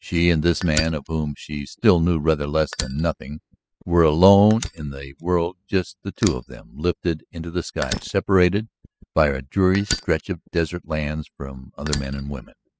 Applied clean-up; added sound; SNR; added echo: classical method spectral subtraction.